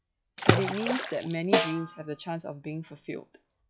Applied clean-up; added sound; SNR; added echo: classical method log-MMSE.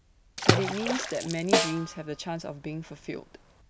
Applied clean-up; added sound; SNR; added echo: none; Water / Splash, splatter + Snare drum; -4 dB; none.